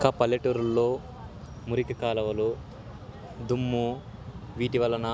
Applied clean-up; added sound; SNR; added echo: none; none; none; none.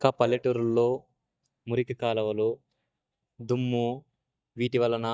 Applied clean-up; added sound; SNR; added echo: neural mask model DeepFilterNet 3.